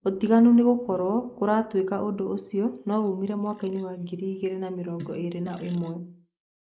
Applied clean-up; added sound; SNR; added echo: neural mask model Resemble Enhance denoiser.